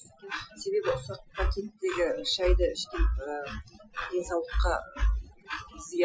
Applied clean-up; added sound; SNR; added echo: classical method Wiener filter.